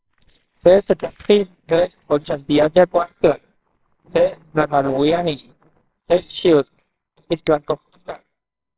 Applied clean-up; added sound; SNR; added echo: neural separator model SepFormer WHAMR!.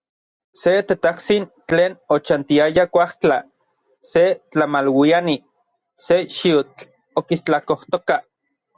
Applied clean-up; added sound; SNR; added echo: none; none; none; none.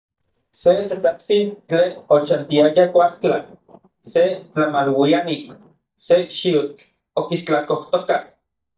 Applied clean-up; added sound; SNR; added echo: neural mask model DeepFilterNet 3.